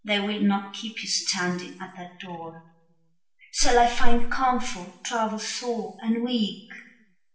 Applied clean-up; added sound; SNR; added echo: none; none; none; reverberation time 0.7 s.